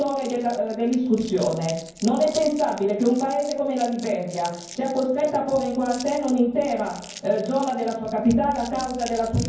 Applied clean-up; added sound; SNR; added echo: none; Crumpling, crinkling; 19 dB; reverberation time 0.9 s.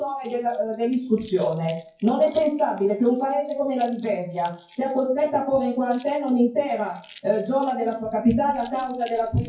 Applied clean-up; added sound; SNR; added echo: classical method WPE with log-MMSE.